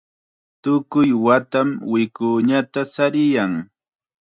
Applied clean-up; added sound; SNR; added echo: none; none; none; none.